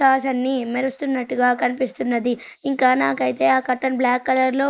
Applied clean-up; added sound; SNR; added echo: neural mask model Resemble Enhance denoiser.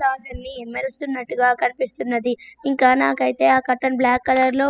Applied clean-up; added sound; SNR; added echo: classical method spectral subtraction.